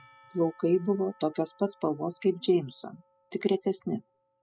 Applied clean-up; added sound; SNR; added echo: classical method spectral subtraction.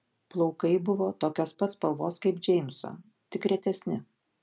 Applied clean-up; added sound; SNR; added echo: none; none; none; none.